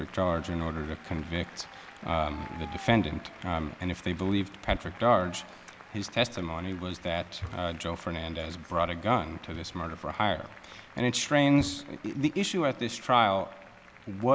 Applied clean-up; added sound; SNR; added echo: none; Applause; 20 dB; none.